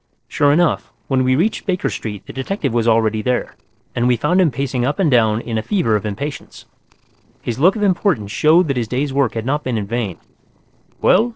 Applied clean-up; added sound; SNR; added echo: neural separator model SepFormer DNS4.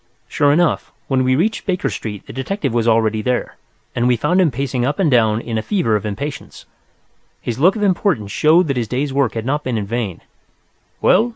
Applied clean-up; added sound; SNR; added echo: none; none; none; none.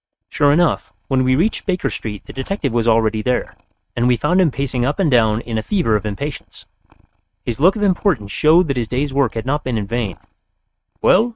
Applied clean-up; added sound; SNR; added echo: neural mask model RNNoise.